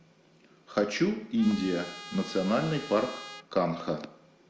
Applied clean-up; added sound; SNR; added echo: none; Trumpet; 14 dB; none.